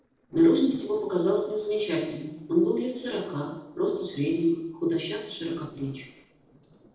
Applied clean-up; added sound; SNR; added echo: neural separator model SepFormer DNS4.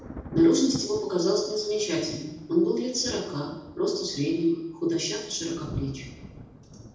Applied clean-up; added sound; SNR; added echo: none; Thunder; 14 dB; reverberation time 0.8 s.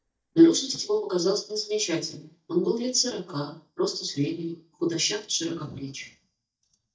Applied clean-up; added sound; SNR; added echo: neural mask model DeepFilterNet 3.